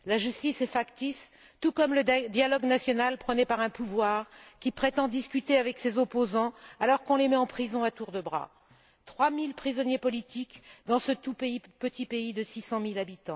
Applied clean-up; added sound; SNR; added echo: none; none; none; none.